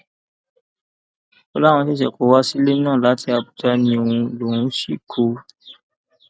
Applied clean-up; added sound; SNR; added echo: none; none; none; none.